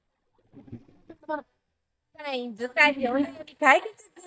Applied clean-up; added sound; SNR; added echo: neural mask model DeepFilterNet 3.